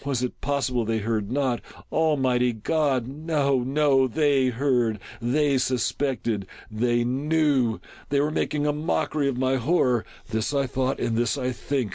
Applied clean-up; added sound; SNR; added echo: none; none; none; none.